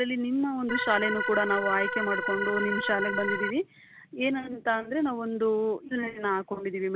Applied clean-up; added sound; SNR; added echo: none; Organ; 1 dB; none.